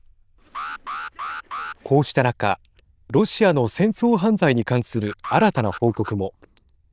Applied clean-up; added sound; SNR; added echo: neural diffusion model UNIVERSE++.